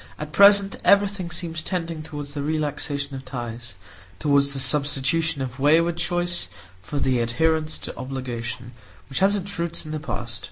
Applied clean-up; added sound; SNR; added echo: none; none; none; none.